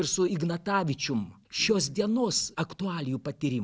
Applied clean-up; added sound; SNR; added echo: none; none; none; none.